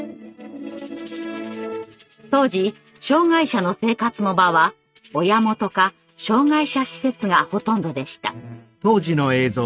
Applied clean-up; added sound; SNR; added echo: neural mask model RNNoise.